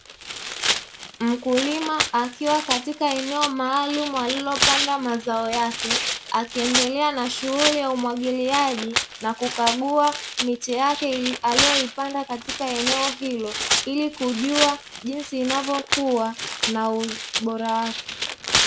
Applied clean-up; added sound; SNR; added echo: none; Tearing; 3 dB; none.